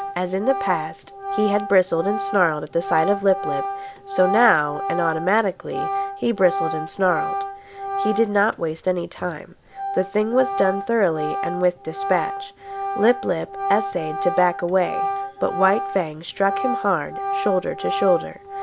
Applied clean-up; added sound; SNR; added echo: none; Organ; 6 dB; none.